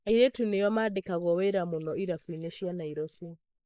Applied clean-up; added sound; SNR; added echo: neural mask model Resemble Enhance denoiser.